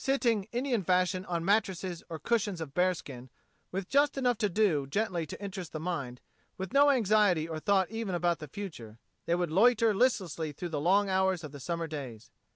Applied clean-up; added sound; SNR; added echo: none; none; none; none.